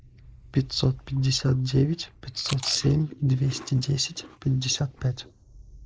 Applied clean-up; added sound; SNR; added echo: neural mask model Resemble Enhance denoiser.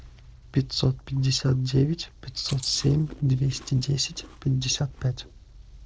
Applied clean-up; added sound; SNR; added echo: neural separator model SepFormer DNS4.